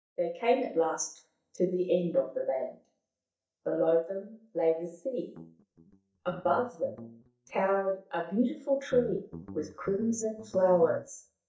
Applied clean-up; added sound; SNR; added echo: neural mask model DeepFilterNet 3.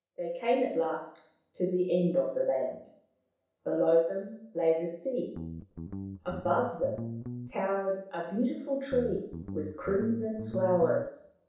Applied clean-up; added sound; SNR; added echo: none; Guitar; 9 dB; reverberation time 0.7 s.